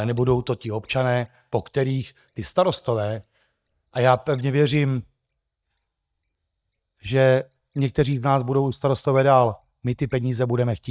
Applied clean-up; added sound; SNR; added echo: neural mask model DeepFilterNet 3.